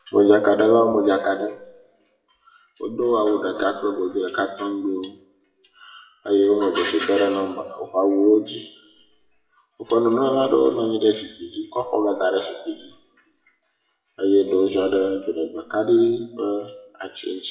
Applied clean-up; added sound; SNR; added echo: classical method WPE with log-MMSE.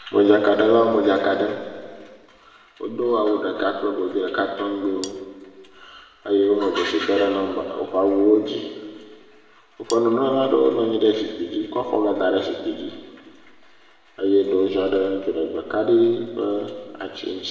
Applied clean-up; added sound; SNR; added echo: none; Cutlery, silverware; 18 dB; reverberation time 1.7 s.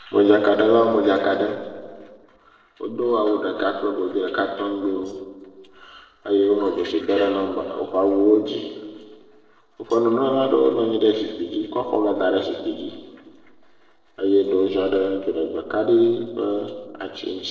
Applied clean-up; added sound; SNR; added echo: neural separator model SepFormer DNS4.